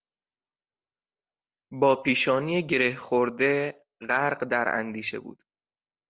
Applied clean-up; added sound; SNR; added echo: none; none; none; none.